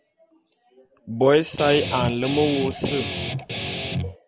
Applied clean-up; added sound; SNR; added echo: none; Guitar; 3 dB; none.